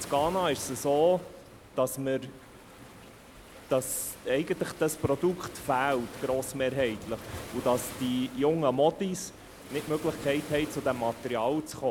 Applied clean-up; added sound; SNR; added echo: none; Waves, surf; 15 dB; none.